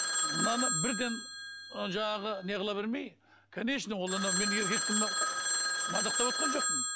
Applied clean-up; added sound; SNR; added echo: none; Telephone; -3 dB; none.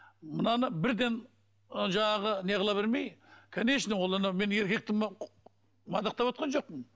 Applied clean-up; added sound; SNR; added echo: none; none; none; none.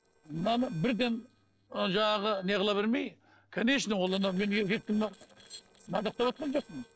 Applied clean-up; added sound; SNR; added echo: neural separator model SepFormer DNS4.